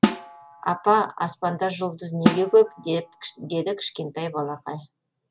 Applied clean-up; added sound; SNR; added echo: none; Snare drum; 4 dB; none.